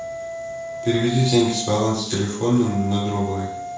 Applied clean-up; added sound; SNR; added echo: none; Wind instrument, woodwind instrument; 11 dB; reverberation time 0.6 s.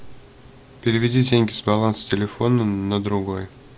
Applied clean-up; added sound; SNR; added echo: none; none; none; none.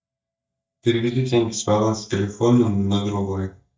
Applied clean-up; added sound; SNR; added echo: neural mask model DeepFilterNet 3.